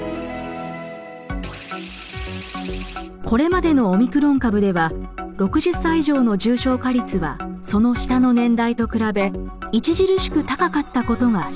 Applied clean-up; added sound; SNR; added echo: none; none; none; none.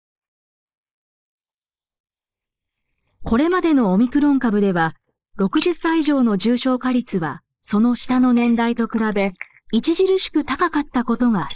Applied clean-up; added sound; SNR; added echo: neural mask model Resemble Enhance denoiser.